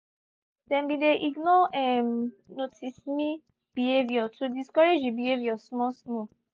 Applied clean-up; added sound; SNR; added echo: none; none; none; none.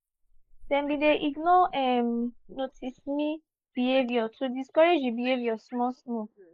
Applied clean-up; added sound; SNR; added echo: neural mask model Resemble Enhance denoiser.